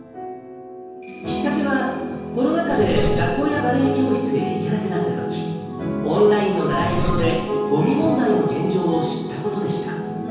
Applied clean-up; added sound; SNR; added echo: none; Engine; 11 dB; reverberation time 1.2 s.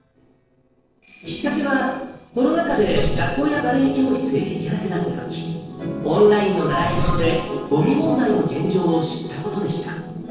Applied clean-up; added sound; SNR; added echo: neural separator model SepFormer DNS4.